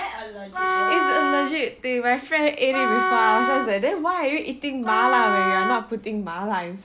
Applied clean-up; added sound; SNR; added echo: none; Wind instrument, woodwind instrument; 0 dB; none.